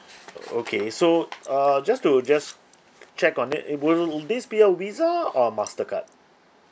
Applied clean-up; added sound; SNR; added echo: none; none; none; none.